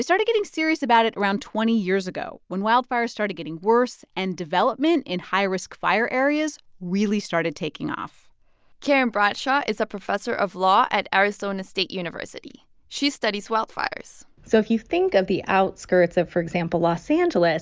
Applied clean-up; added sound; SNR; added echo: none; none; none; none.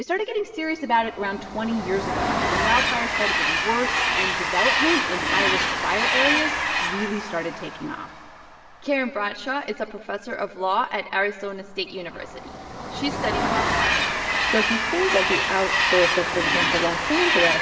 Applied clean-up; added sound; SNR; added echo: none; Train; -2 dB; reverberation time 1.6 s.